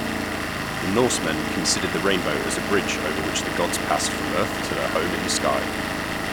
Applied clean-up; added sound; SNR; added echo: none; Engine / Vehicle; 0 dB; none.